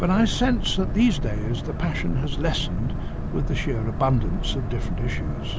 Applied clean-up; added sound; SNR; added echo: none; Boat, Water vehicle; 1 dB; none.